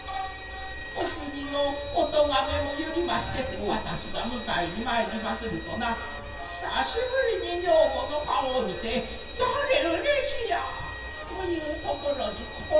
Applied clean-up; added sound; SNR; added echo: none; Bowed string instrument; 13 dB; reverberation time 0.1 s.